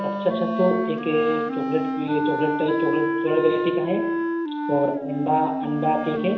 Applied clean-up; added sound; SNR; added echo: none; Wind instrument, woodwind instrument; 2 dB; reverberation time 0.8 s.